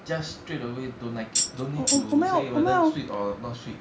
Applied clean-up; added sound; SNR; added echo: none; Tambourine; 0 dB; none.